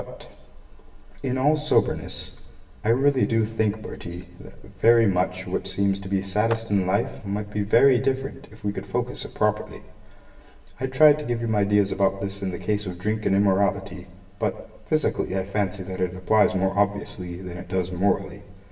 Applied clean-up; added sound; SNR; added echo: none; Clapping; 18 dB; reverberation time 0.9 s.